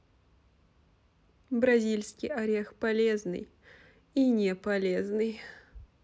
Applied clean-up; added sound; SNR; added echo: none; none; none; none.